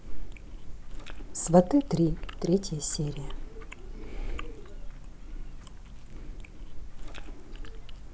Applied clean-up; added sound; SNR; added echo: none; Chewing, mastication; 5 dB; none.